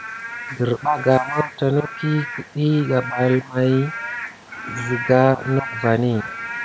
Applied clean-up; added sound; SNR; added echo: none; Rain / Frog; 11 dB; none.